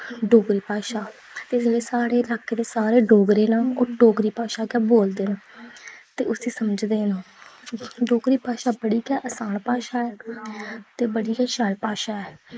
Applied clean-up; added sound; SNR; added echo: neural mask model Resemble Enhance denoiser.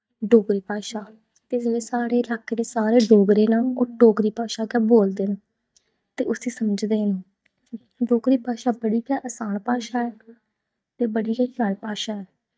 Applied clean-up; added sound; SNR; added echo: neural mask model DeepFilterNet 3.